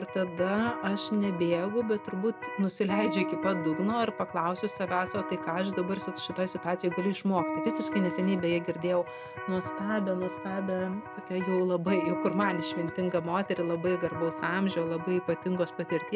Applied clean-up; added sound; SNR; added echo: none; Electric guitar; 7 dB; none.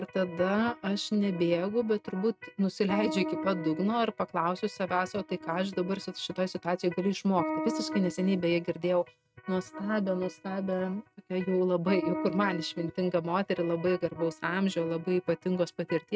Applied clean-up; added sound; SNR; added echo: neural mask model RNNoise.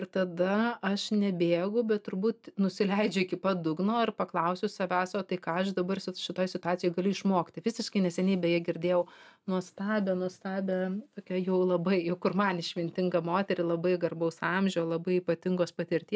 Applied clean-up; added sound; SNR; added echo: none; none; none; none.